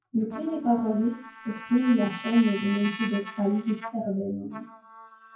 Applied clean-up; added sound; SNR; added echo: classical method WPE with log-MMSE.